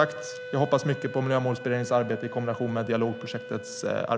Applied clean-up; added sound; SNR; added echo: none; Wind instrument, woodwind instrument; 12 dB; none.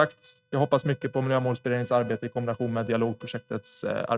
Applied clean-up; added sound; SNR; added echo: neural mask model RNNoise.